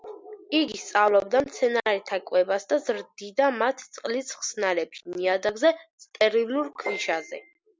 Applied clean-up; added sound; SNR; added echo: none; none; none; none.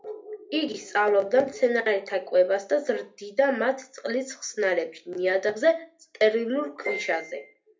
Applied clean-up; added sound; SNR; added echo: none; none; none; reverberation time 0.3 s.